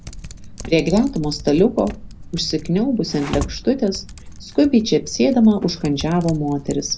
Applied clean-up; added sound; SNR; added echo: none; Typing; 14 dB; reverberation time 0.4 s.